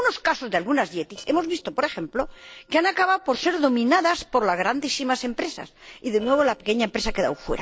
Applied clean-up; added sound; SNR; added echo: neural separator model SepFormer DNS4.